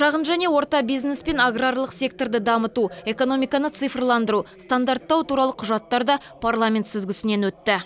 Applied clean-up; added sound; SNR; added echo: none; none; none; none.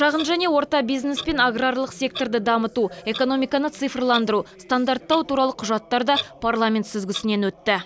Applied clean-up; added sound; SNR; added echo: none; Clock; 16 dB; none.